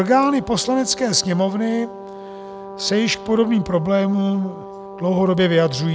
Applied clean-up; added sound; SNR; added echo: none; Brass instrument; 15 dB; none.